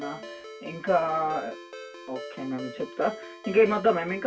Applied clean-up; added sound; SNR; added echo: none; Ringtone; 13 dB; reverberation time 0.1 s.